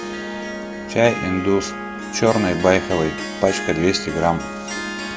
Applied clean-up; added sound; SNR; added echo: none; Harp; 8 dB; none.